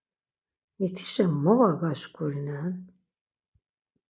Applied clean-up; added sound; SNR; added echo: none; none; none; none.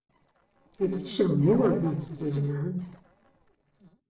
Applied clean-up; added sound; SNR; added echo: neural separator model SepFormer DNS4.